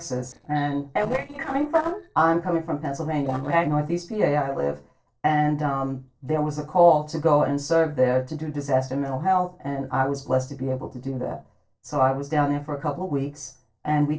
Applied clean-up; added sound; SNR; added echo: neural separator model SepFormer DNS4.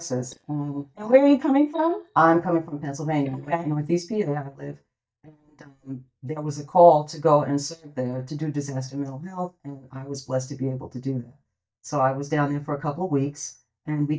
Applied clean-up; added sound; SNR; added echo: neural mask model DeepFilterNet 3.